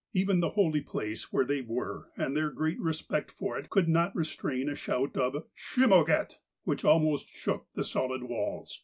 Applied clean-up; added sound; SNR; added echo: none; none; none; none.